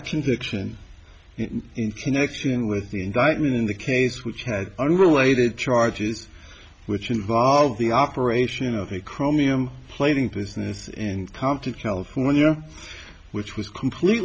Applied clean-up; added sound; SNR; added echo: none; none; none; none.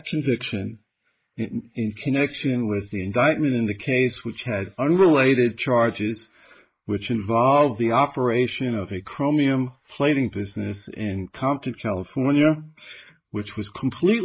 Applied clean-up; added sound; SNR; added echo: neural mask model Resemble Enhance denoiser.